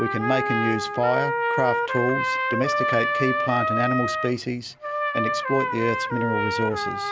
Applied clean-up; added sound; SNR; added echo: none; Trumpet; -1 dB; none.